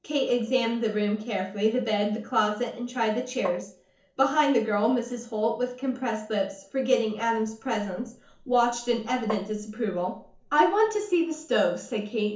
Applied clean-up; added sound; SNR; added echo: neural separator model SepFormer DNS4.